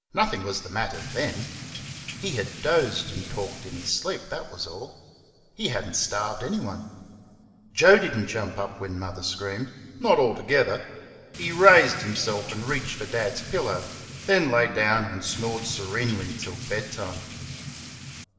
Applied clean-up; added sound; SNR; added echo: none; Drip / Rain; 11 dB; reverberation time 2.8 s.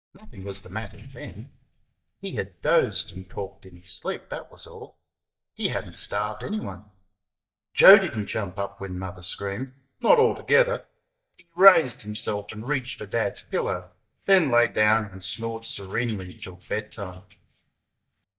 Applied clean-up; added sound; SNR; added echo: neural mask model DeepFilterNet 3.